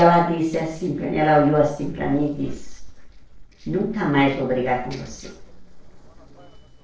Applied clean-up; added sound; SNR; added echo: neural separator model SepFormer DNS4.